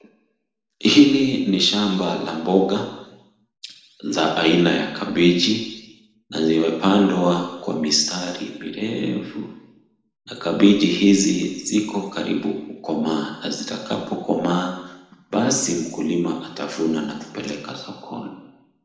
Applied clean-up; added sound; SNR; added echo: none; none; none; reverberation time 1.0 s.